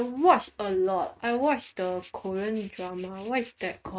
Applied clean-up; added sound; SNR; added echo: neural mask model RNNoise.